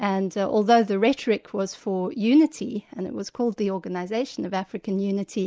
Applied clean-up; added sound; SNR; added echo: none; none; none; none.